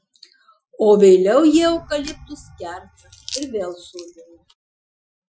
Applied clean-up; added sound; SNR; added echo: classical method Wiener filter.